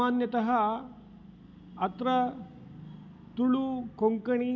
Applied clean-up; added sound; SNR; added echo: none; none; none; none.